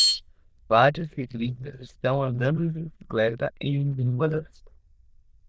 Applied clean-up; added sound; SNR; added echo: neural diffusion model UNIVERSE++.